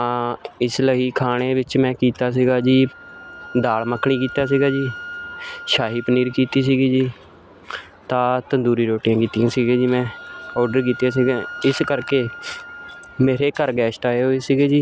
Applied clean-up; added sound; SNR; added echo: none; Wind instrument, woodwind instrument; 18 dB; none.